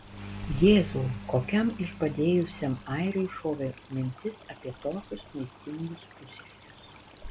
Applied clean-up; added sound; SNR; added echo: none; Stream; 17 dB; none.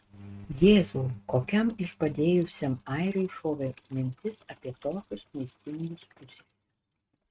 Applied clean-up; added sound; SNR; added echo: neural mask model RNNoise.